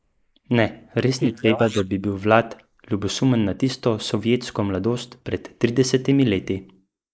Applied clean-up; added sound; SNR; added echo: neural mask model Resemble Enhance denoiser.